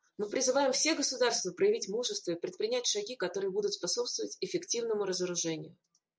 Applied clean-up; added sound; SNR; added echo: none; none; none; none.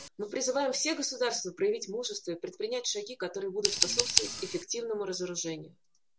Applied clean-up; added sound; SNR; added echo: none; Scissors; 4 dB; none.